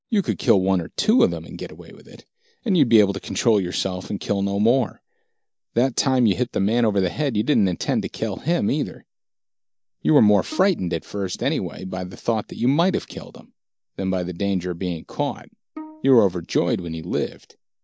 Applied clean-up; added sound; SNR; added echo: neural mask model DeepFilterNet 3.